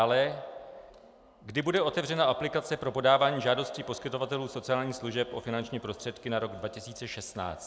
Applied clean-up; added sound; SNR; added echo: none; none; none; none.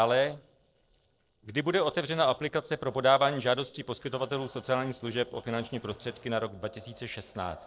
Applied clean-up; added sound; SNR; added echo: neural separator model SepFormer DNS4.